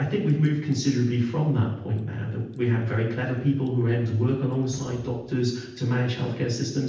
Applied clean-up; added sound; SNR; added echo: neural separator model SepFormer DNS4.